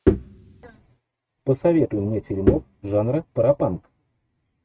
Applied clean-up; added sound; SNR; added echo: neural mask model RNNoise.